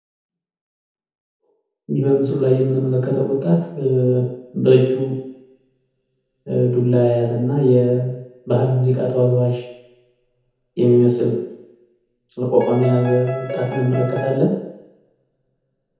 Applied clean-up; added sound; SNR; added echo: none; Piano; 9 dB; reverberation time 0.9 s.